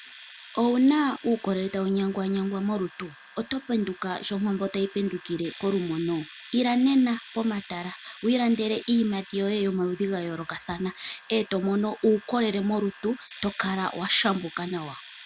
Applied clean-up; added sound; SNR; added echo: none; Domestic sounds, home sounds; 19 dB; none.